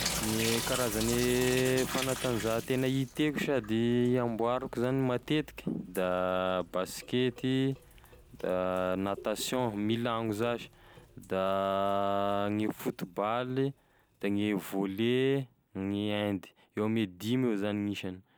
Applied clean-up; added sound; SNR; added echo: none; Drip / Sink (filling or washing); 12 dB; none.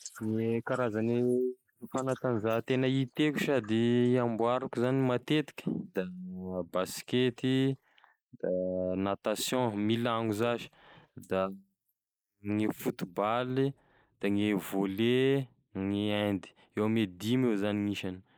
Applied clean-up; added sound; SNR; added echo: neural mask model Resemble Enhance denoiser.